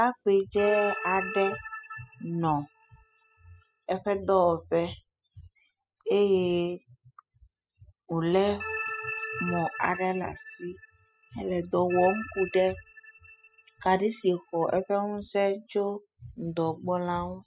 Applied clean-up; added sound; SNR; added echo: classical method spectral subtraction.